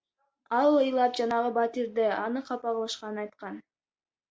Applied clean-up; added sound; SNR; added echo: none; none; none; none.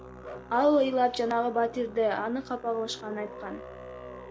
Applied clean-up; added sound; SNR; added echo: none; Musical instrument; 15 dB; none.